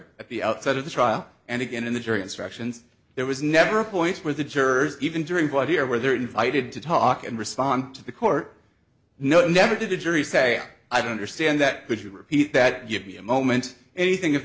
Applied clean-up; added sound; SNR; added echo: none; none; none; none.